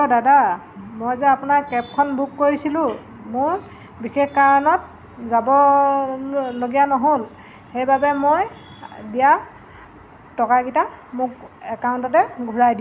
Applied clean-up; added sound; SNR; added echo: none; none; none; none.